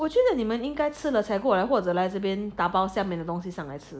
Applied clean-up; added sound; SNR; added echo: none; none; none; none.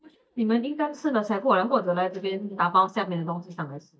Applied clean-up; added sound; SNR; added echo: neural mask model DeepFilterNet 3.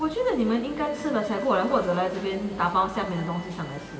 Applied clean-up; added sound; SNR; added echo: none; Alarm; 18 dB; reverberation time 2.6 s.